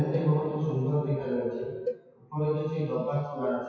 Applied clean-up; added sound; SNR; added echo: classical method WPE with log-MMSE.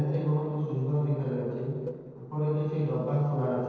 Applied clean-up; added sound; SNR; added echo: neural separator model SepFormer DNS4.